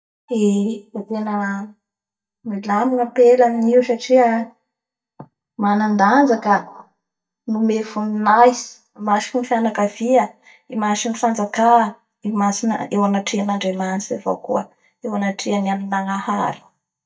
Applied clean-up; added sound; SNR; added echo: neural mask model DeepFilterNet 3.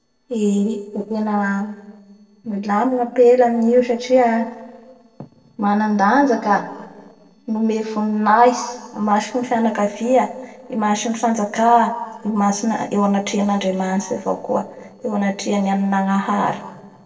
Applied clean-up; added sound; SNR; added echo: neural separator model SepFormer DNS4.